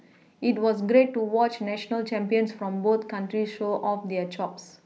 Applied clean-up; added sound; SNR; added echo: none; none; none; none.